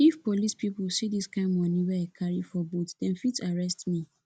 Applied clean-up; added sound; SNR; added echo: none; none; none; none.